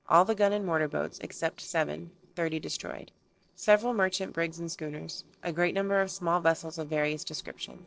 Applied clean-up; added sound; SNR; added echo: neural separator model SepFormer DNS4.